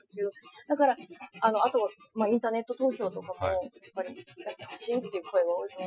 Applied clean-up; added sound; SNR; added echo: classical method Wiener filter.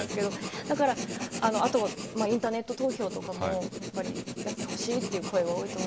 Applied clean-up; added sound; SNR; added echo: none; Writing; 5 dB; none.